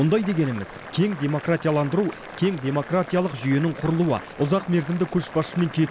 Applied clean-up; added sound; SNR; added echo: none; Boiling; 15 dB; none.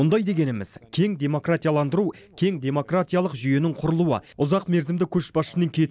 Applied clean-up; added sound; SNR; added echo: none; none; none; none.